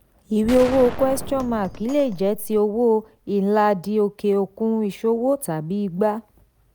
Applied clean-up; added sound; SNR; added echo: none; Gunshot, gunfire; 12 dB; none.